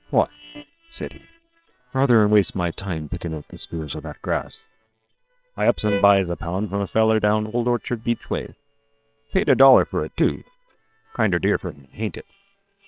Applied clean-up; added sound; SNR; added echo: neural separator model SepFormer WHAM!.